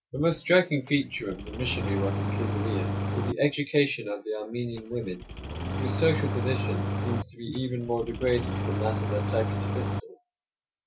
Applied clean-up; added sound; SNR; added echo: none; Engine starting; 1 dB; none.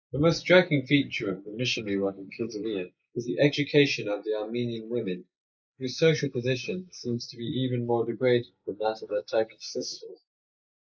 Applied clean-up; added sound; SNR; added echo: neural mask model Resemble Enhance denoiser.